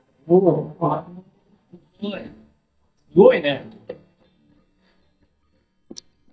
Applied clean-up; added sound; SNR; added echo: neural mask model DeepFilterNet 3.